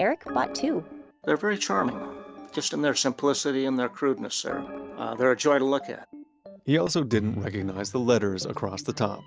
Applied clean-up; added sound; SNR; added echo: none; Organ; 12 dB; none.